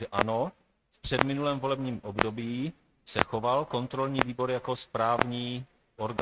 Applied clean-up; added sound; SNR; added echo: neural mask model RNNoise.